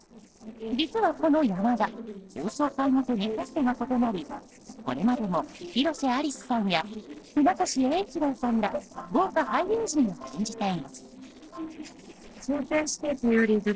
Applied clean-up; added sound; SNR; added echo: neural separator model SepFormer DNS4.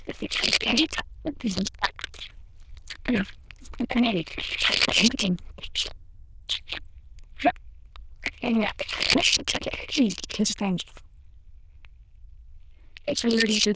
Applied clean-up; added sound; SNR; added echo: neural diffusion model UNIVERSE++.